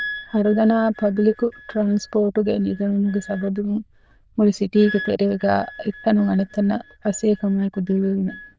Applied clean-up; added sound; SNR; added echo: neural diffusion model UNIVERSE++.